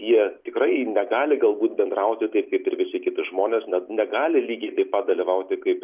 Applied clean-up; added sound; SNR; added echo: none; none; none; none.